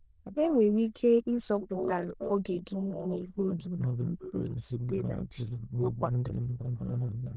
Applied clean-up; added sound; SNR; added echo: neural diffusion model UNIVERSE++.